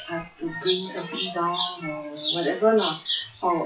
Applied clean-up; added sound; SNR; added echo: classical method WPE with log-MMSE.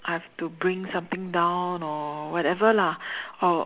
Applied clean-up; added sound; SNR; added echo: none; none; none; none.